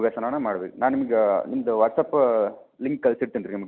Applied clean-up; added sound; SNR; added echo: none; none; none; none.